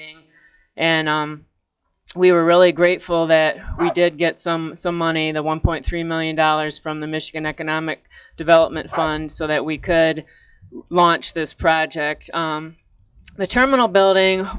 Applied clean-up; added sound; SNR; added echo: classical method log-MMSE.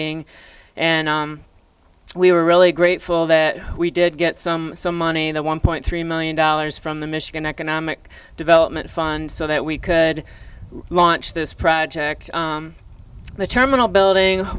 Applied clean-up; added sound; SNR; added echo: none; none; none; none.